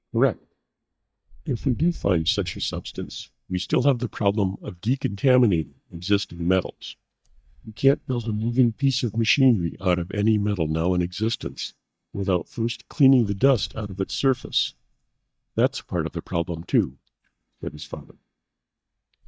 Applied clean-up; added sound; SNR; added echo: neural mask model DeepFilterNet 3.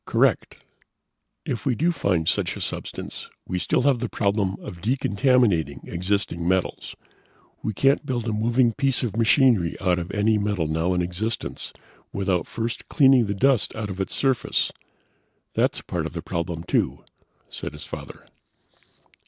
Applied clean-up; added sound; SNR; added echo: none; none; none; none.